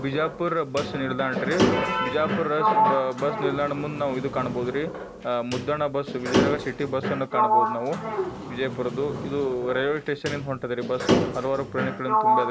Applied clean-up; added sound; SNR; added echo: none; Sliding door; 0 dB; none.